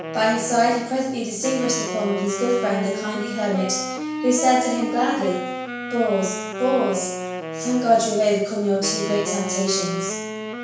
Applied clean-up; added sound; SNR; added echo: none; Wind instrument, woodwind instrument; 7 dB; reverberation time 0.7 s.